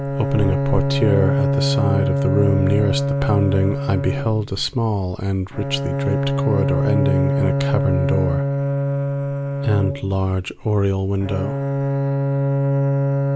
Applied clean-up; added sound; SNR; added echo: none; Bowed string instrument; -1 dB; none.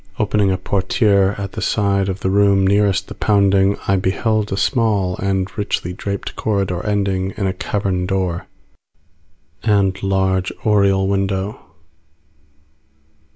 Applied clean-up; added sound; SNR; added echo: none; none; none; none.